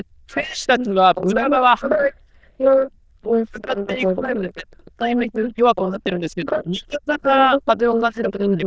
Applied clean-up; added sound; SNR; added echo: neural diffusion model UNIVERSE++.